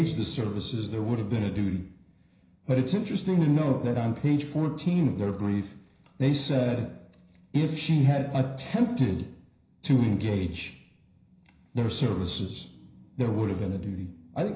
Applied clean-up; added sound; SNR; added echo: none; none; none; reverberation time 0.5 s.